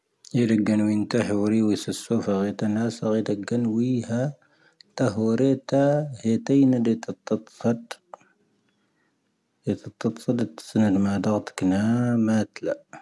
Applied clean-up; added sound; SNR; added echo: none; none; none; none.